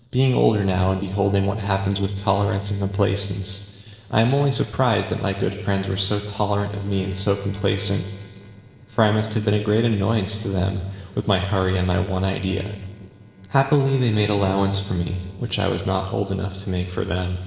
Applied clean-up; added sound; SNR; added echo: neural separator model SepFormer DNS4.